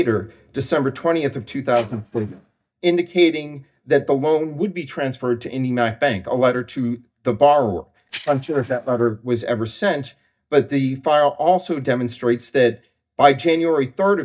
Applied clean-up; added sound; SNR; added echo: neural mask model DeepFilterNet 3.